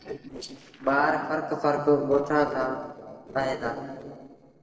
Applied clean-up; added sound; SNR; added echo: neural separator model SepFormer DNS4.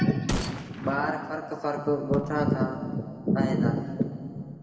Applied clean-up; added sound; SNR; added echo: none; Gunshot, gunfire; 11 dB; reverberation time 2.1 s.